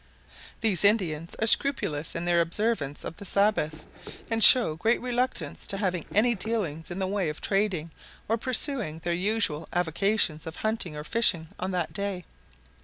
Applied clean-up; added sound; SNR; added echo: none; Run; 17 dB; none.